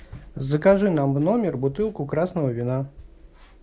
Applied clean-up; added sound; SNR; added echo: none; none; none; none.